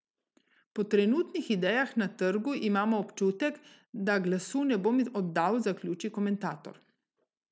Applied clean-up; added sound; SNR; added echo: none; none; none; none.